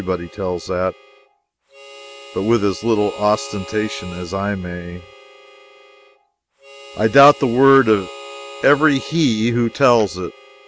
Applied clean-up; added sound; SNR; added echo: none; Harmonica; 19 dB; none.